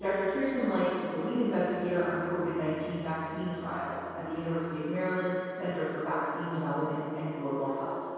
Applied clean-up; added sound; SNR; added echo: none; none; none; reverberation time 2.2 s.